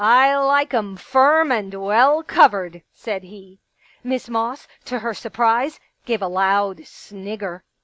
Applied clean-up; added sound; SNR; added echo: none; none; none; none.